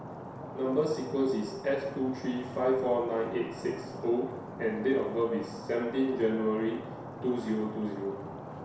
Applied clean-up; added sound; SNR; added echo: none; Stream; 11 dB; reverberation time 0.7 s.